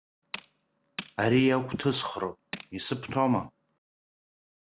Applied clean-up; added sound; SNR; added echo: none; Tools; 17 dB; none.